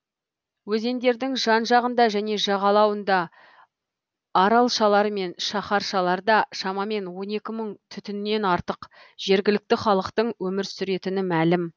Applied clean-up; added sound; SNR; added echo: none; none; none; none.